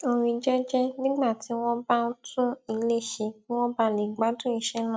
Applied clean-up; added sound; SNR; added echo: none; none; none; none.